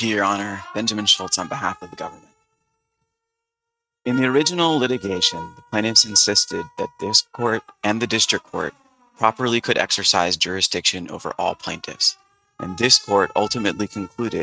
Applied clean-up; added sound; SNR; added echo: neural mask model RNNoise.